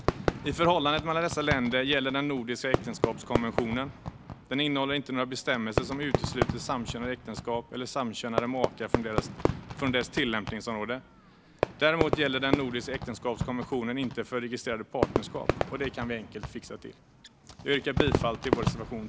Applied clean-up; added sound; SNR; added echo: none; Fireworks; 2 dB; none.